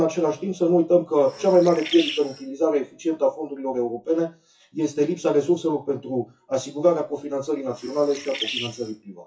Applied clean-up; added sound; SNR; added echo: classical method WPE with log-MMSE.